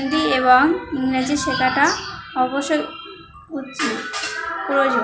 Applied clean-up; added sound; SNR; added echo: none; none; none; none.